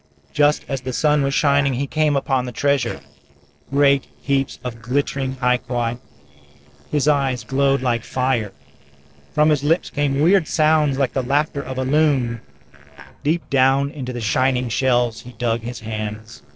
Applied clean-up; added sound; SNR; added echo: neural separator model SepFormer DNS4.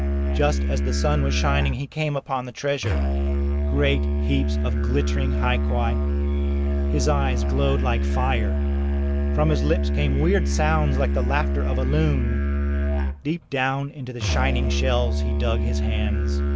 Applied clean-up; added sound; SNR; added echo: none; Musical instrument; -5 dB; none.